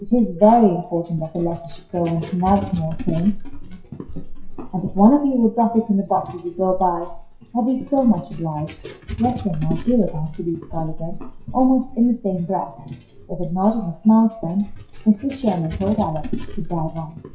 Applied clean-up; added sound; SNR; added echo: classical method WPE with log-MMSE.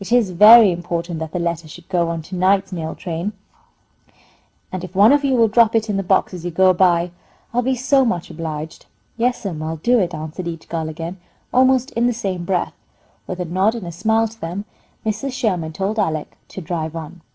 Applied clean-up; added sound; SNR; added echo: none; none; none; none.